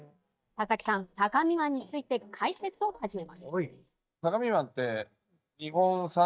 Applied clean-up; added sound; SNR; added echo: neural mask model DeepFilterNet 3.